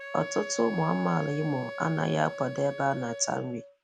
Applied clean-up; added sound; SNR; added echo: none; Wind instrument, woodwind instrument; 10 dB; none.